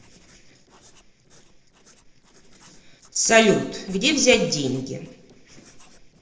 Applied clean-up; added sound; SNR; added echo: neural separator model SepFormer DNS4.